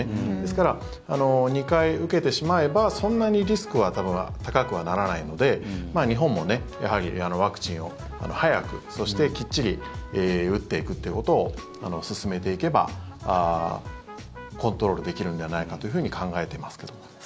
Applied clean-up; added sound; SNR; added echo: none; none; none; none.